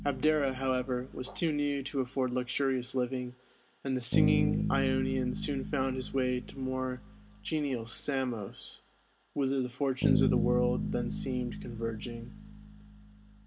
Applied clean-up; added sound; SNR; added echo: none; Bass guitar; 3 dB; none.